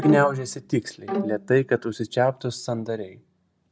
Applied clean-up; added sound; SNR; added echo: none; Bowed string instrument; 7 dB; none.